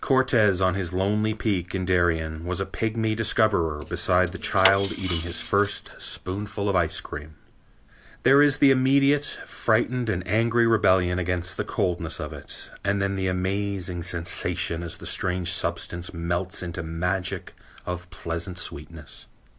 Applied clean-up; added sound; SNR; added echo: none; Cutlery, silverware; 3 dB; none.